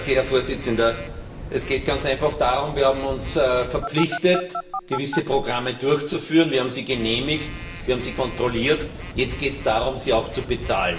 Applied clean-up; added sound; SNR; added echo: none; Telephone; 11 dB; reverberation time 1.0 s.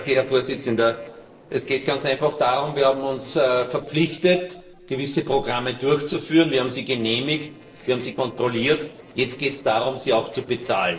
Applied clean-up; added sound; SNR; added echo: neural separator model SepFormer DNS4.